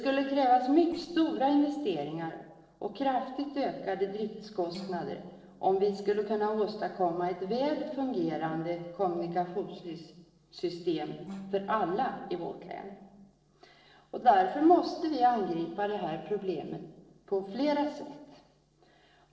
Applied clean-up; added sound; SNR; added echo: neural separator model SepFormer DNS4.